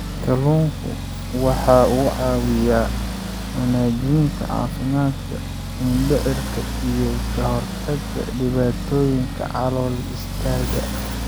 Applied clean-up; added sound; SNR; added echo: none; Accelerating, revving, vroom; 4 dB; none.